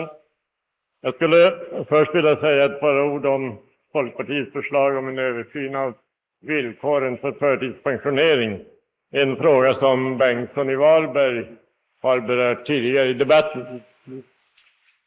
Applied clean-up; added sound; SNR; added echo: neural mask model Resemble Enhance denoiser.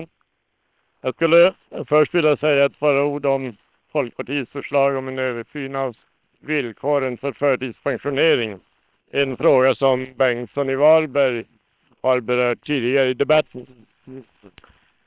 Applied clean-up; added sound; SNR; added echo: neural separator model SepFormer WHAM!.